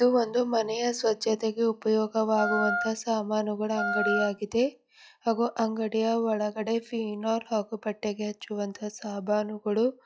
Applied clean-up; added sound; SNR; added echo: classical method log-MMSE.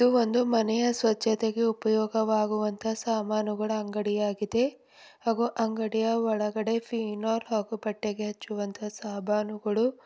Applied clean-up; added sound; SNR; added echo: none; none; none; none.